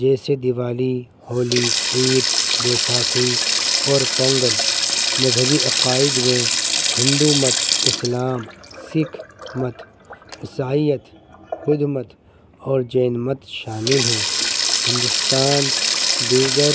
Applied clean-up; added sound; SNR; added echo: none; Sink (filling or washing); -1 dB; none.